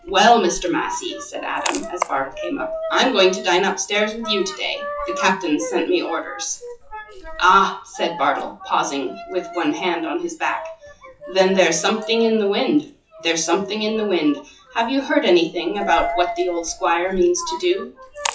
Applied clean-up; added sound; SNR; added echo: classical method WPE with log-MMSE.